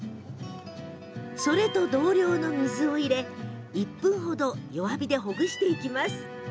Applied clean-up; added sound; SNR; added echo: none; Bowed string instrument; 14 dB; none.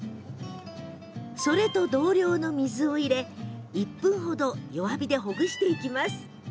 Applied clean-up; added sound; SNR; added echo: none; none; none; none.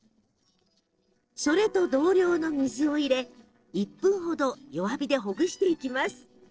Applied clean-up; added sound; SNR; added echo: neural separator model SepFormer DNS4.